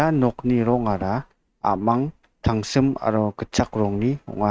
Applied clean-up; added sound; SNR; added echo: neural mask model RNNoise.